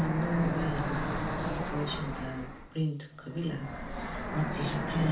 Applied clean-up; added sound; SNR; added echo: none; Fixed-wing aircraft, airplane; 0 dB; reverberation time 0.4 s.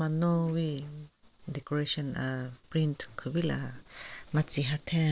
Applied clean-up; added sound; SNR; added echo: none; none; none; none.